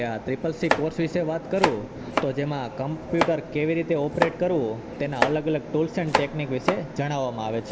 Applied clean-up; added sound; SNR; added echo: none; Domestic sounds, home sounds; 5 dB; none.